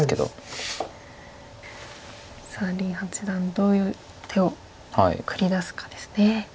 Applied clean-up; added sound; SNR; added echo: none; none; none; none.